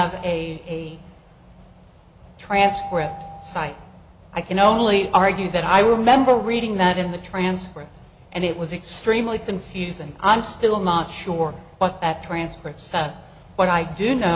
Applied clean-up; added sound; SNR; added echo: none; none; none; none.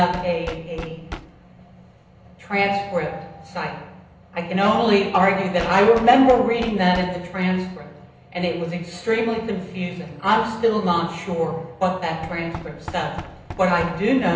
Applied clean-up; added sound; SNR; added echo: none; Knock; 18 dB; reverberation time 0.8 s.